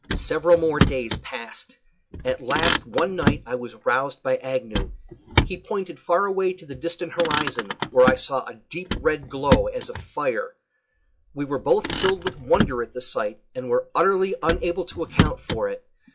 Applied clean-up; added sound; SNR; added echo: classical method log-MMSE.